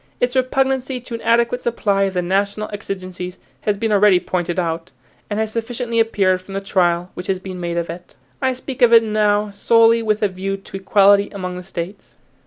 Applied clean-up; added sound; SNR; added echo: none; none; none; none.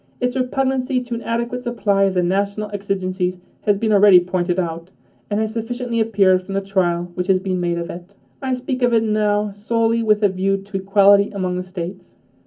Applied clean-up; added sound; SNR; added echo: none; none; none; reverberation time 0.3 s.